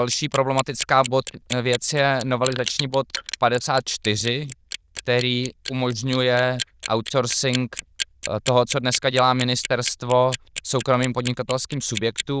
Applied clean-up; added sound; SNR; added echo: neural diffusion model UNIVERSE++.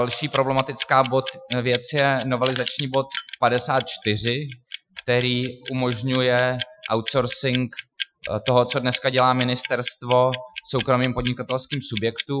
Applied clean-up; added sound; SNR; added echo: classical method Wiener filter.